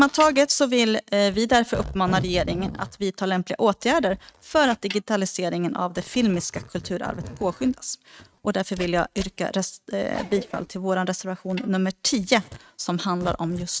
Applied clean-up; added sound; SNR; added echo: neural mask model RNNoise.